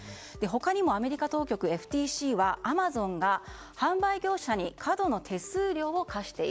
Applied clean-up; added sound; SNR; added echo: none; none; none; none.